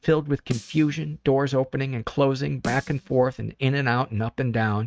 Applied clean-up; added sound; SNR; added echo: neural mask model RNNoise.